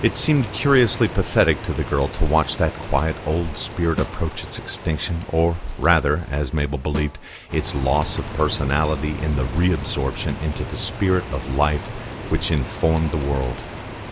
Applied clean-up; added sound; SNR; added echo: none; Rain + Snare drum; 11 dB; none.